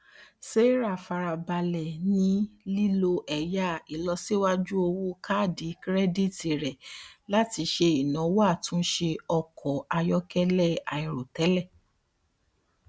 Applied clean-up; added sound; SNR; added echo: none; none; none; none.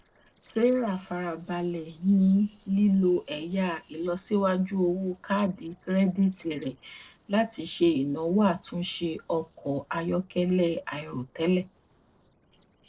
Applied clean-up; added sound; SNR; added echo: neural separator model SepFormer DNS4.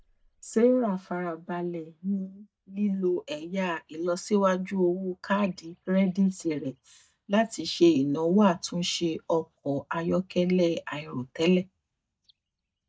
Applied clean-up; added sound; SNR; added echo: neural mask model DeepFilterNet 3.